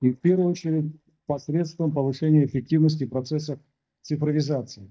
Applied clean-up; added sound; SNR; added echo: neural mask model DeepFilterNet 3.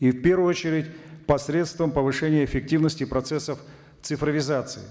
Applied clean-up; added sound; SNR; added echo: none; none; none; none.